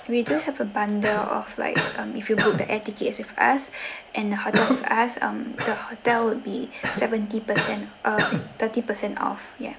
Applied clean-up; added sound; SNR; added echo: none; Cough; 5 dB; none.